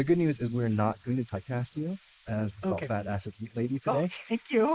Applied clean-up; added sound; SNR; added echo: neural mask model Resemble Enhance denoiser.